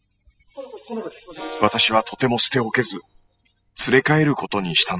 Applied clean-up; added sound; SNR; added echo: classical method spectral subtraction.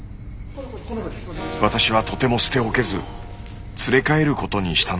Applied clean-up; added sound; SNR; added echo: none; Acoustic guitar / Strum; 15 dB; none.